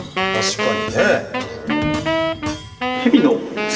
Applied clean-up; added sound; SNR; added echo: none; Wind instrument, woodwind instrument; 2 dB; reverberation time 1.8 s.